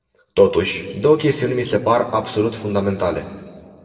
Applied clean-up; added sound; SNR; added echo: neural separator model SepFormer DNS4.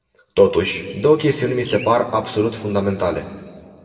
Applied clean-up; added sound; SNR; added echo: none; Bird; 20 dB; reverberation time 1.8 s.